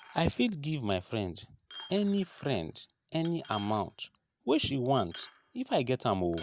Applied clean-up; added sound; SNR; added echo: none; Coin (dropping); 17 dB; none.